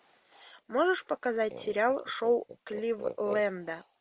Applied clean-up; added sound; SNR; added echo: none; none; none; none.